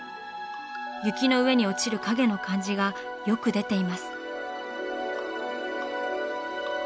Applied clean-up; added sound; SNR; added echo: none; none; none; none.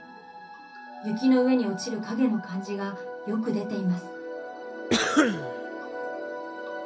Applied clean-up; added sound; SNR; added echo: none; Cough; -2 dB; reverberation time 0.3 s.